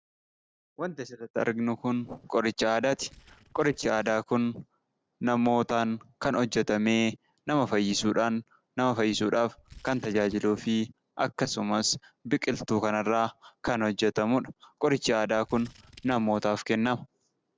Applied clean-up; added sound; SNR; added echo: neural separator model SepFormer DNS4.